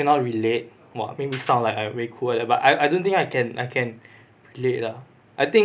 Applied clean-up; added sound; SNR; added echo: none; none; none; none.